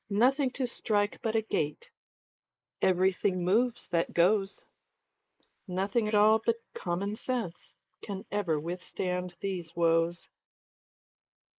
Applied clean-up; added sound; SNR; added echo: neural mask model Resemble Enhance denoiser.